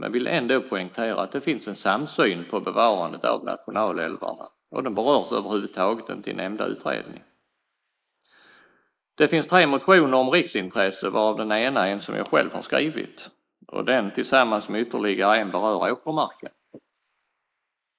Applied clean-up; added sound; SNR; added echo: neural mask model Resemble Enhance denoiser.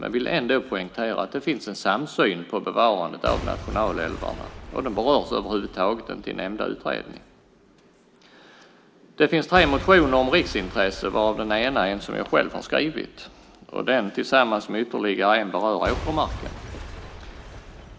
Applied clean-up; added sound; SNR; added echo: none; Shatter / Crushing / Boom; 15 dB; none.